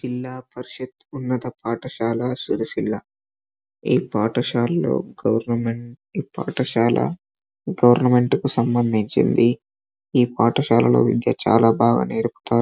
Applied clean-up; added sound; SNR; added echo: none; none; none; none.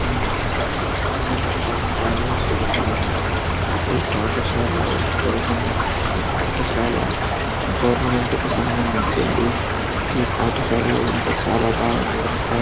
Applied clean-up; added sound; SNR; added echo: none; Stream / Trickle, dribble; -4 dB; none.